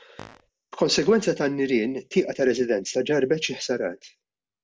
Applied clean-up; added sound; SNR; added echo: none; Fart; 19 dB; none.